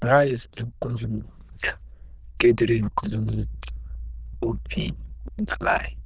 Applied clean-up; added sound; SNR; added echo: neural diffusion model UNIVERSE++.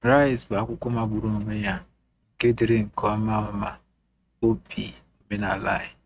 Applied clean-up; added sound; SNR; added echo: neural mask model RNNoise.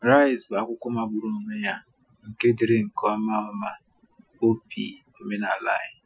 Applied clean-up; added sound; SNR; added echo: classical method Wiener filter.